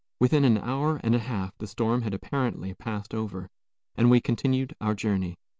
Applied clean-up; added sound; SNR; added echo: none; none; none; none.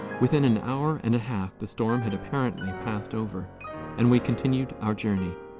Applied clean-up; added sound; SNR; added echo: none; Piano; 12 dB; none.